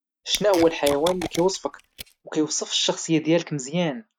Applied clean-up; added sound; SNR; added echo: neural mask model RNNoise.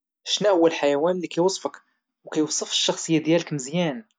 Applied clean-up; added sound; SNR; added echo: none; none; none; none.